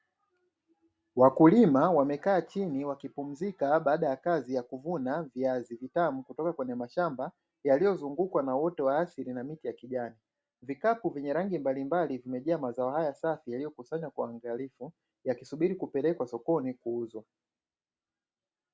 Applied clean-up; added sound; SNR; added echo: none; none; none; none.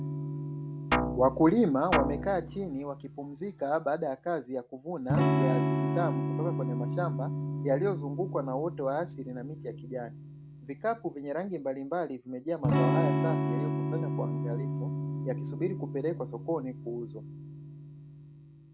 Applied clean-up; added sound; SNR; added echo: none; Electric guitar / Strum + Guitar; 0 dB; none.